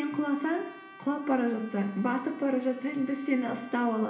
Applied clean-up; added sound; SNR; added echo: none; Trumpet; 20 dB; reverberation time 1.0 s.